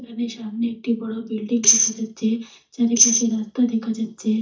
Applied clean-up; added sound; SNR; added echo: neural mask model DeepFilterNet 3.